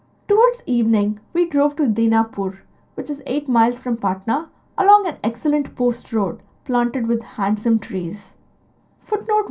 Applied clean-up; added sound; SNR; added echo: none; none; none; reverberation time 0.3 s.